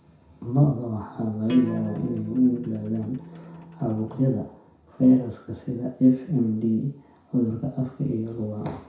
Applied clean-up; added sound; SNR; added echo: none; Acoustic guitar; 13 dB; reverberation time 0.6 s.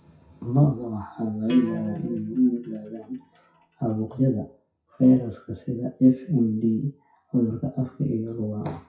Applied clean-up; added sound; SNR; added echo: classical method WPE with log-MMSE.